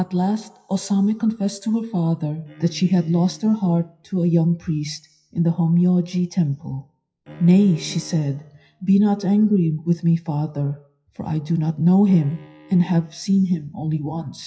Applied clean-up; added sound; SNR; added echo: classical method WPE with log-MMSE.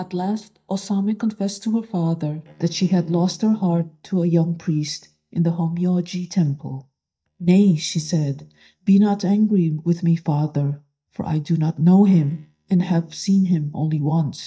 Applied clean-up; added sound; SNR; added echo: neural mask model DeepFilterNet 3.